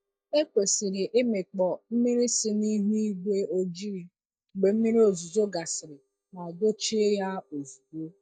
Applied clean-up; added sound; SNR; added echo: neural mask model DeepFilterNet 3.